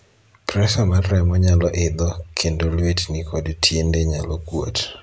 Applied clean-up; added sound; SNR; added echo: none; none; none; none.